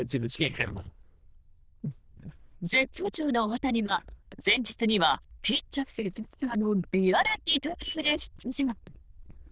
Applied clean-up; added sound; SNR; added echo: neural diffusion model UNIVERSE++.